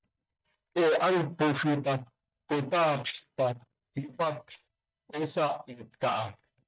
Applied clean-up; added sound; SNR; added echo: neural mask model DeepFilterNet 3.